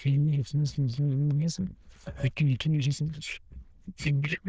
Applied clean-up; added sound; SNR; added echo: neural diffusion model UNIVERSE++.